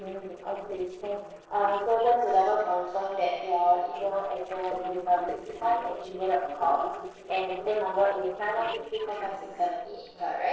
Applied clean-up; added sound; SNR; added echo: neural separator model SepFormer DNS4.